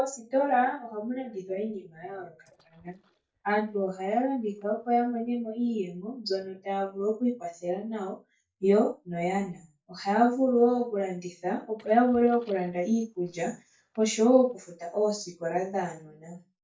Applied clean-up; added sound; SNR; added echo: neural mask model DeepFilterNet 3.